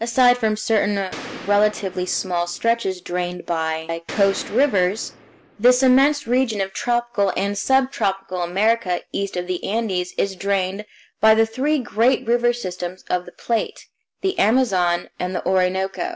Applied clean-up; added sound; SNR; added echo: none; Gunshot, gunfire; 16 dB; none.